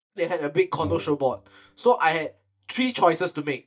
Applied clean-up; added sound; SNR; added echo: neural mask model DeepFilterNet 3.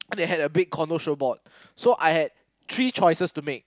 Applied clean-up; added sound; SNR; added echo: none; none; none; none.